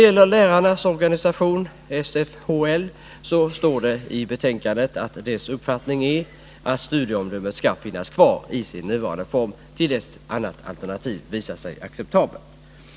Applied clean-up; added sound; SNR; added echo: none; none; none; none.